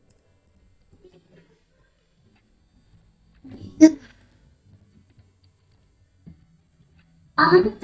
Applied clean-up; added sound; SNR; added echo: neural mask model DeepFilterNet 3.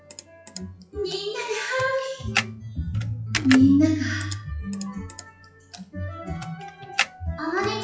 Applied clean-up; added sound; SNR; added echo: classical method WPE with log-MMSE.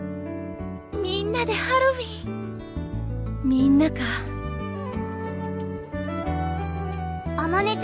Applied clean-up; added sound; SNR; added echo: none; none; none; none.